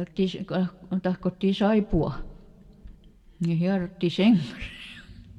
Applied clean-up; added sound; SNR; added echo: none; none; none; reverberation time 0.8 s.